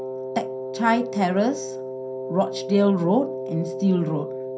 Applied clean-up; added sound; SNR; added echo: none; Wind instrument, woodwind instrument; 7 dB; reverberation time 0.3 s.